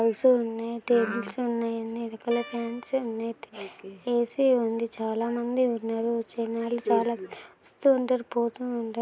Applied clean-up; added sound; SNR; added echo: none; Guitar; 17 dB; none.